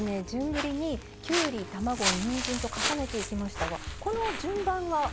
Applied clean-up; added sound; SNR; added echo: none; Walk, footsteps; 5 dB; none.